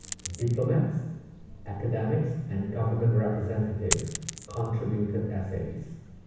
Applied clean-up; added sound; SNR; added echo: none; Coin (dropping); 11 dB; reverberation time 1.1 s.